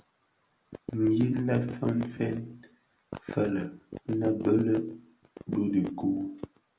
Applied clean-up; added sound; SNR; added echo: none; none; none; none.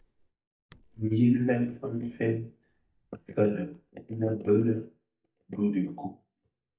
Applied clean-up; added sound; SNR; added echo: neural mask model DeepFilterNet 3.